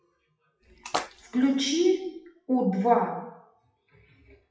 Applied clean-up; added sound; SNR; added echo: classical method WPE with log-MMSE.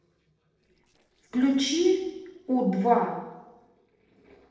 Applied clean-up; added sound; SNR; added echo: neural separator model SepFormer DNS4.